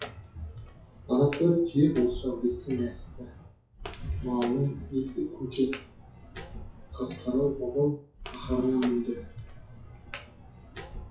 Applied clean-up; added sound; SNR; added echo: classical method WPE with log-MMSE.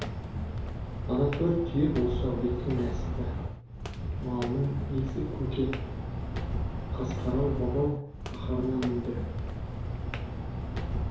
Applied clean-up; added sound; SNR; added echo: none; Walk, footsteps; 1 dB; reverberation time 2.4 s.